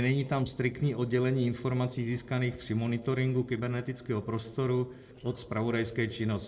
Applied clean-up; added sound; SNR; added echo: neural separator model SepFormer DNS4.